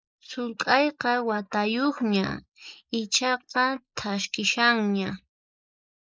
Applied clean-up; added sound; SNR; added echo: neural mask model Resemble Enhance denoiser.